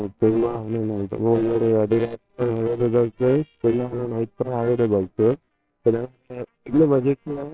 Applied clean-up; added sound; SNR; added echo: neural separator model SepFormer WHAMR!.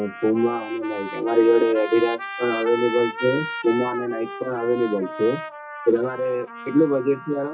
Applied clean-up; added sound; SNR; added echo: classical method WPE with log-MMSE.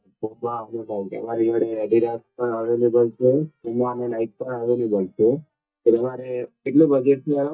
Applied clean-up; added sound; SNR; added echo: neural mask model DeepFilterNet 3.